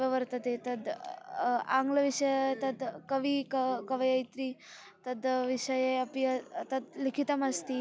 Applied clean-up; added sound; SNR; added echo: none; none; none; none.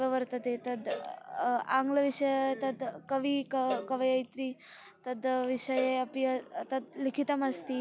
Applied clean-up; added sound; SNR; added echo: none; Cowbell; 15 dB; none.